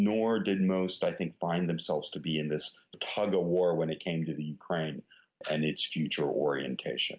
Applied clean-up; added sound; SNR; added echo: none; none; none; none.